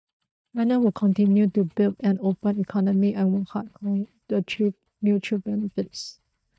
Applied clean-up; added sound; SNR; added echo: neural mask model DeepFilterNet 3.